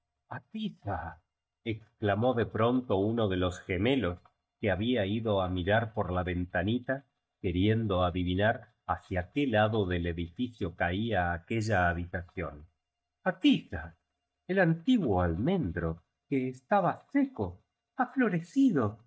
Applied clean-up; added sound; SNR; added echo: neural mask model DeepFilterNet 3.